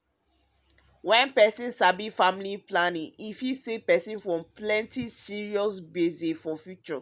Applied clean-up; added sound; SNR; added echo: none; none; none; none.